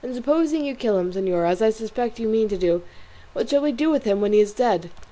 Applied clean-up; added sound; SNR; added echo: none; none; none; none.